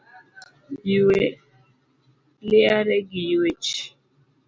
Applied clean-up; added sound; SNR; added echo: none; none; none; none.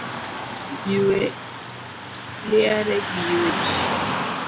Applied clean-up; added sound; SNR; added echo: none; Car passing by / Traffic noise, roadway noise; 3 dB; none.